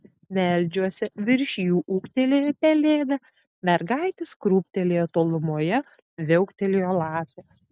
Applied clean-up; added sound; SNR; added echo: none; none; none; none.